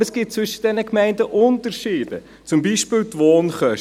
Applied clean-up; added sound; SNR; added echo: none; none; none; none.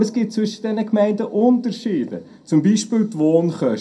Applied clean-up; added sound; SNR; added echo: none; none; none; reverberation time 0.3 s.